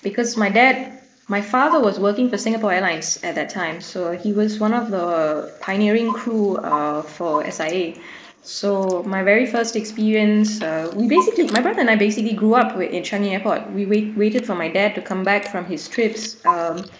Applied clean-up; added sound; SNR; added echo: neural mask model Resemble Enhance denoiser.